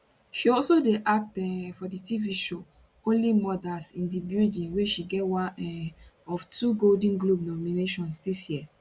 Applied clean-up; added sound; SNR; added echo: none; none; none; none.